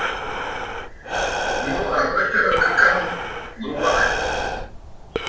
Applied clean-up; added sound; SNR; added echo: none; Breathing; 3 dB; reverberation time 0.5 s.